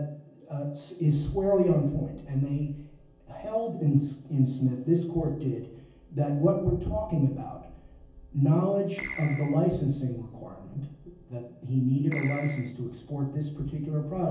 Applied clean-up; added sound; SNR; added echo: none; Keyboard (musical); 10 dB; reverberation time 0.7 s.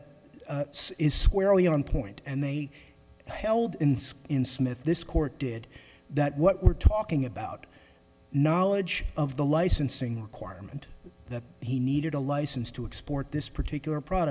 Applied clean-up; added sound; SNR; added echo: none; none; none; none.